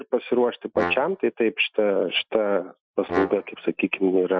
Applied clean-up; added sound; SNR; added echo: classical method Wiener filter.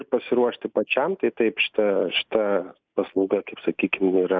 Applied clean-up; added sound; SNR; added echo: neural mask model Resemble Enhance denoiser.